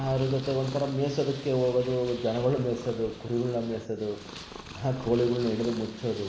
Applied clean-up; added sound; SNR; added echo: none; Purr; 15 dB; none.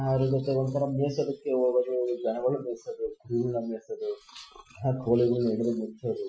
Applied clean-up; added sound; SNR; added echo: classical method Wiener filter.